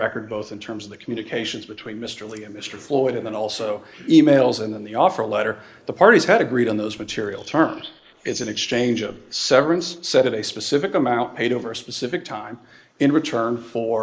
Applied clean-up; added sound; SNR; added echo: neural mask model Resemble Enhance denoiser.